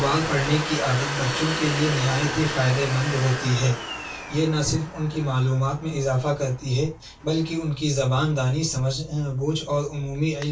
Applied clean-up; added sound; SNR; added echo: none; Domestic sounds, home sounds; 9 dB; reverberation time 0.2 s.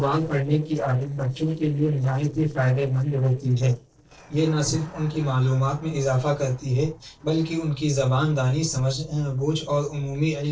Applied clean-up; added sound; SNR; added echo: neural separator model SepFormer DNS4.